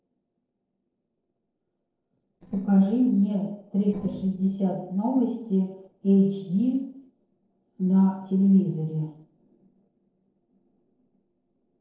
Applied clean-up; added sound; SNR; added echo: neural separator model SepFormer DNS4.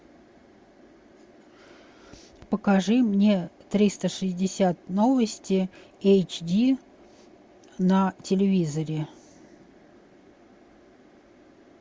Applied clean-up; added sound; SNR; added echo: none; none; none; none.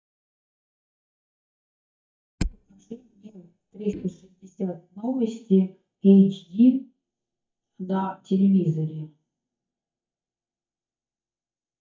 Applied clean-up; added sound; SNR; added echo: neural mask model DeepFilterNet 3.